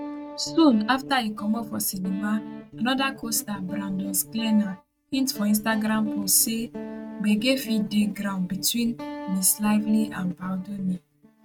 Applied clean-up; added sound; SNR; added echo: neural mask model RNNoise.